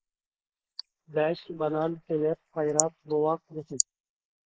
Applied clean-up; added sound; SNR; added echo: neural mask model Resemble Enhance denoiser.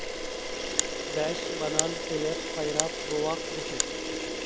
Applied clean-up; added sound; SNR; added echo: none; Camera; -3 dB; none.